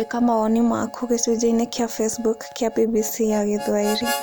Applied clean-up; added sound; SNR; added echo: none; Harmonica; 13 dB; none.